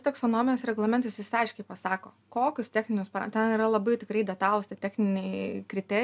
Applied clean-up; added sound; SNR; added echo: none; none; none; none.